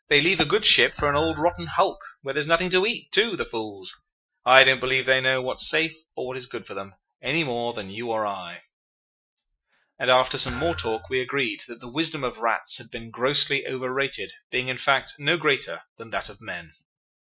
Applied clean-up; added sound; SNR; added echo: classical method Wiener filter.